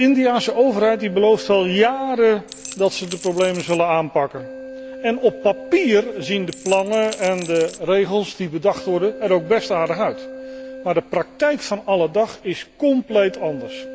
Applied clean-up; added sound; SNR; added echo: none; Keyboard (musical) + Rattle / Keys jangling; 16 dB; none.